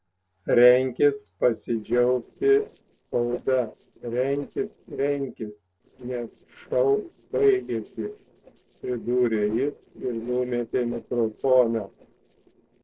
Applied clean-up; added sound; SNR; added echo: neural separator model SepFormer DNS4.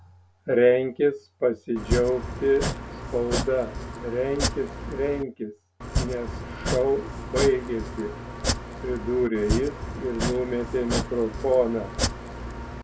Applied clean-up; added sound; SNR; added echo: none; Domestic sounds, home sounds; 4 dB; none.